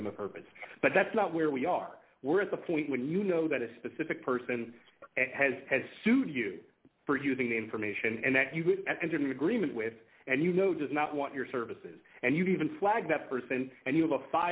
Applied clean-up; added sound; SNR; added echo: none; none; none; none.